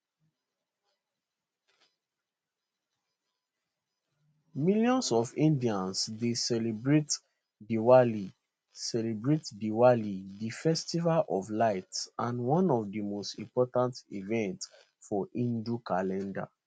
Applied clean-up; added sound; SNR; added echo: none; none; none; none.